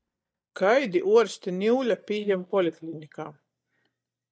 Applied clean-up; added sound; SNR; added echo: neural mask model DeepFilterNet 3.